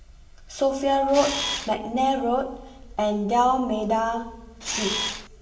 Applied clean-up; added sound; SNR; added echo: none; Camera; 5 dB; reverberation time 1.3 s.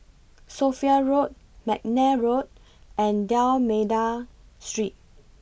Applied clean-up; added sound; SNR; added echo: none; none; none; none.